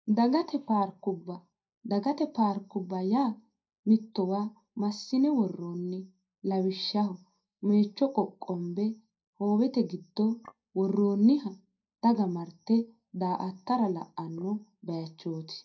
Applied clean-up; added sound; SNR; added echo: neural mask model DeepFilterNet 3.